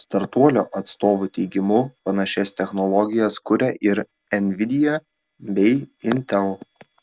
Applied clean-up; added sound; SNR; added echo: neural separator model SepFormer DNS4.